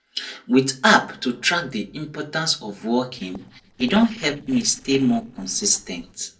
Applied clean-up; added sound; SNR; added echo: neural separator model SepFormer DNS4.